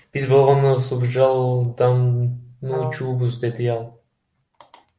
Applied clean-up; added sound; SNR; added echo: none; Brass instrument; 11 dB; none.